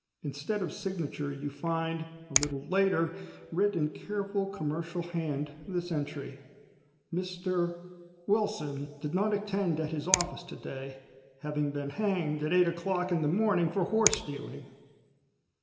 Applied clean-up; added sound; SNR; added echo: none; Finger snapping; 4 dB; reverberation time 1.6 s.